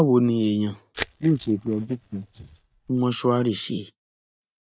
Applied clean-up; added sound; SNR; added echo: neural mask model DeepFilterNet 3.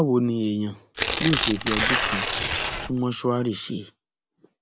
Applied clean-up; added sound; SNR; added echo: none; Tearing; -2 dB; none.